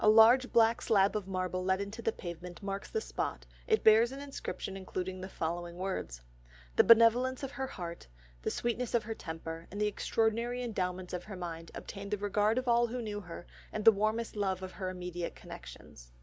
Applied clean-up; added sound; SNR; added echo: none; none; none; none.